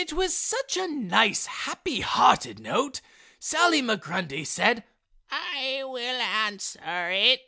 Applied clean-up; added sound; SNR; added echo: none; none; none; none.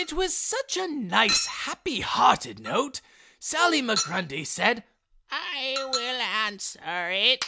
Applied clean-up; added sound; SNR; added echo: none; Chink, clink; 10 dB; none.